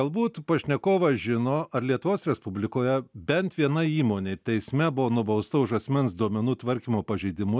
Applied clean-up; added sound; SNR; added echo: none; none; none; none.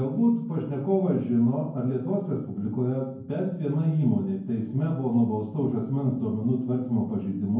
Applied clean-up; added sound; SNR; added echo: none; none; none; reverberation time 0.9 s.